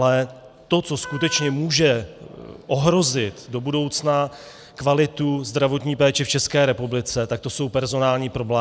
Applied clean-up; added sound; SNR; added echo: none; Wind instrument, woodwind instrument; 16 dB; none.